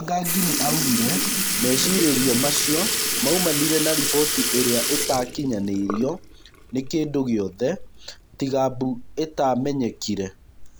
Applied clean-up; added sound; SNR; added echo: none; Sink (filling or washing) / Liquid; 2 dB; none.